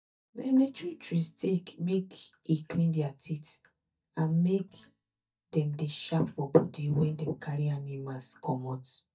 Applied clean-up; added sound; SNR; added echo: neural mask model DeepFilterNet 3.